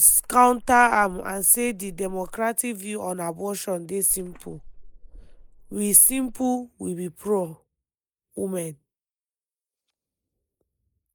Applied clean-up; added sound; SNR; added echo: neural mask model Resemble Enhance denoiser.